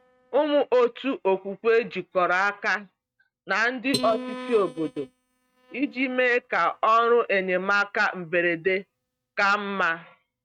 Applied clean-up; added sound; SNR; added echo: neural mask model RNNoise.